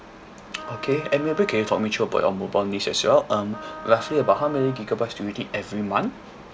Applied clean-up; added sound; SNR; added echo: none; Wind instrument, woodwind instrument; 15 dB; none.